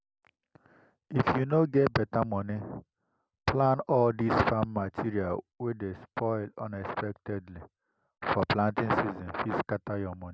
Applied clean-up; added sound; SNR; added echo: none; none; none; none.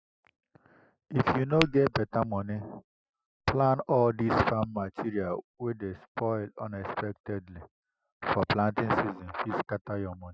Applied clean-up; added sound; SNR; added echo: classical method Wiener filter.